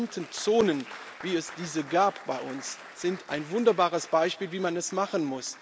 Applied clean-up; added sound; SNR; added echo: none; Applause; 18 dB; none.